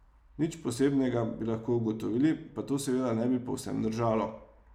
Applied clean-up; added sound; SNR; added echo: none; none; none; none.